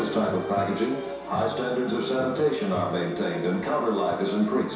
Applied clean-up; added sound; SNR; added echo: none; Acoustic guitar / Strum; 14 dB; reverberation time 0.7 s.